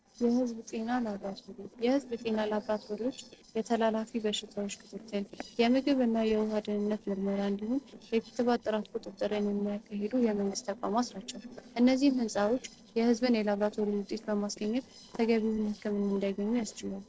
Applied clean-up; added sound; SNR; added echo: neural separator model SepFormer DNS4.